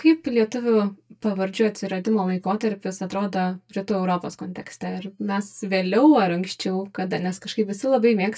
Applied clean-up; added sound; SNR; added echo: neural mask model DeepFilterNet 3.